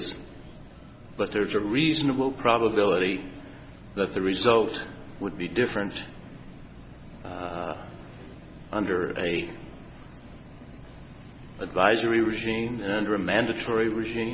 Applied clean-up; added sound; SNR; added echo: none; none; none; none.